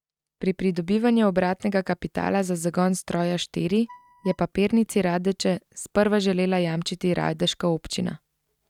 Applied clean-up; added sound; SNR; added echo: neural mask model RNNoise.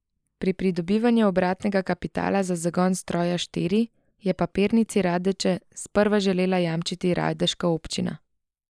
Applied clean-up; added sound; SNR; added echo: neural mask model Resemble Enhance denoiser.